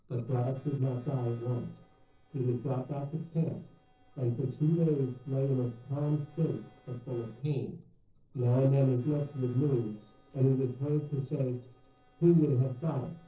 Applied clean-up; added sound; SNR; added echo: neural separator model SepFormer DNS4.